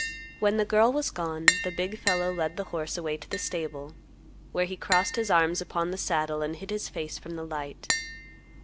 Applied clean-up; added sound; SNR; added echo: none; Tap; 6 dB; none.